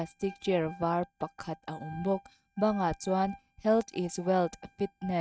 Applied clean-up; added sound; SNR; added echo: neural mask model RNNoise.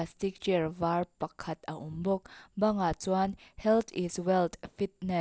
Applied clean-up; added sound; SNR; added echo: none; none; none; none.